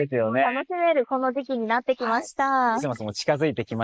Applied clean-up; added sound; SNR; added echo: neural mask model Resemble Enhance denoiser.